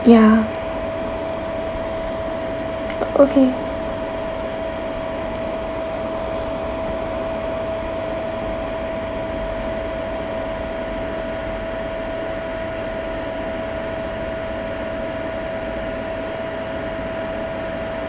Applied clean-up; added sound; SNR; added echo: none; none; none; none.